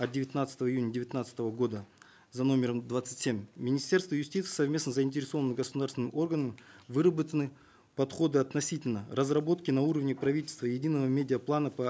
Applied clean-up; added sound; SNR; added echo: none; none; none; none.